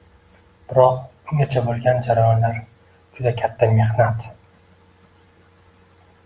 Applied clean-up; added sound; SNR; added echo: none; none; none; none.